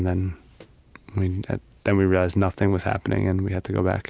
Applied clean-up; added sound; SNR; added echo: none; none; none; none.